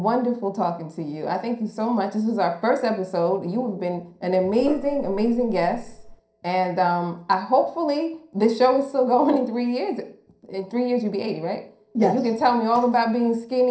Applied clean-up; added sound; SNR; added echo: neural separator model SepFormer DNS4.